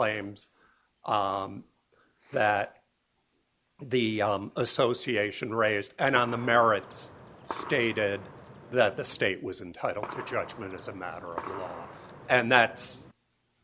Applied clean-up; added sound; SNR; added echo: none; Gunshot, gunfire; 13 dB; none.